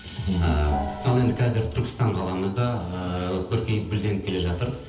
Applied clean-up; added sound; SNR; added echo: none; Gong; 9 dB; reverberation time 0.8 s.